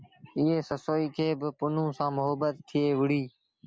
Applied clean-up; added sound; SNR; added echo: none; none; none; none.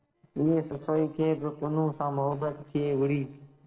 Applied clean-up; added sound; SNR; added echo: neural separator model SepFormer DNS4.